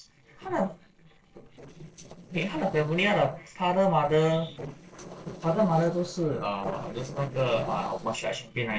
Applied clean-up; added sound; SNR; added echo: neural separator model SepFormer DNS4.